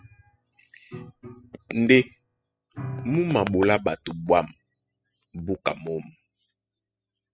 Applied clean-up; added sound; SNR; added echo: classical method spectral subtraction.